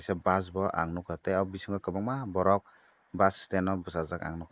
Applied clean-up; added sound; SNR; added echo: neural mask model Resemble Enhance denoiser.